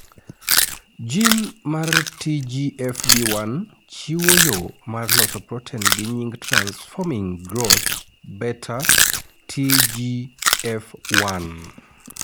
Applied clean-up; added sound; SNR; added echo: none; Chewing, mastication; -3 dB; none.